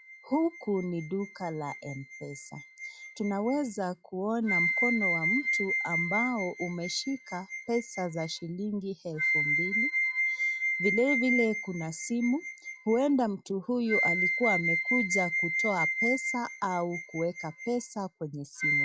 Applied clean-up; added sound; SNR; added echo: classical method log-MMSE.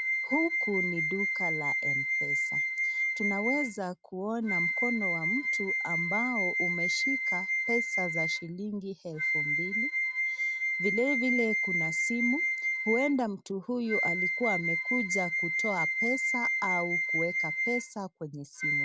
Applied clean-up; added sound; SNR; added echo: none; Wind instrument, woodwind instrument; -3 dB; none.